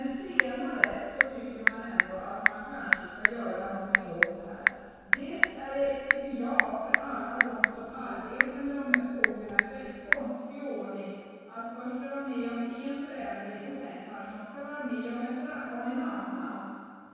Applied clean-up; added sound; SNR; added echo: none; Telephone / Typing; -2 dB; reverberation time 2.0 s.